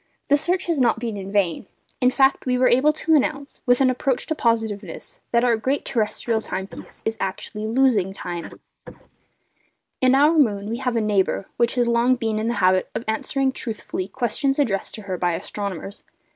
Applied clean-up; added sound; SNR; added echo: neural mask model Resemble Enhance denoiser.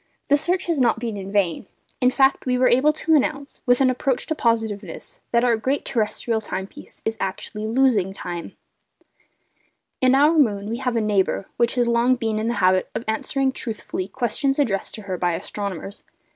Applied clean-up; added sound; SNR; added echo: none; none; none; none.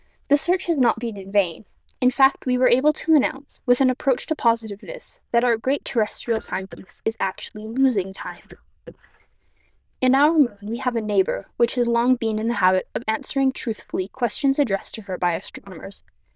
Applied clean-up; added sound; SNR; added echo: neural diffusion model UNIVERSE++.